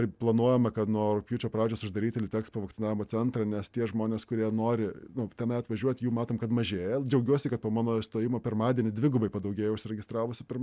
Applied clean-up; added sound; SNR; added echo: none; none; none; none.